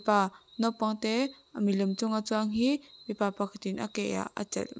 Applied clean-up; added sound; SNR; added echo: none; none; none; none.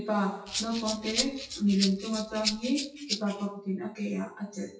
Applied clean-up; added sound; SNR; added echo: classical method WPE with log-MMSE.